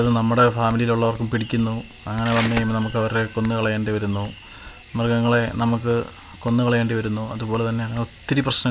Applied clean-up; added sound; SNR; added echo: none; Bell / Mechanisms; 9 dB; none.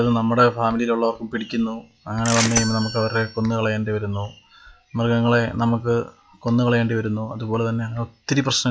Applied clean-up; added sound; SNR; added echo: classical method log-MMSE.